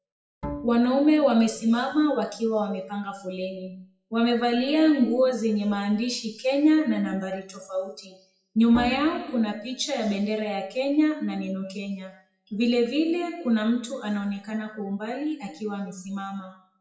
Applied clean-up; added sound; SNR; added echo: classical method WPE with log-MMSE.